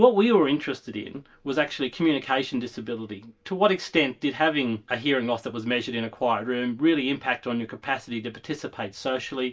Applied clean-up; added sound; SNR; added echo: none; none; none; reverberation time 0.2 s.